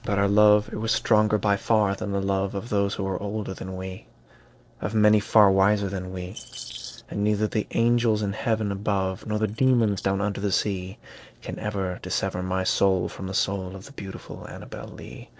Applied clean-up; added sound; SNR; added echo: neural separator model SepFormer DNS4.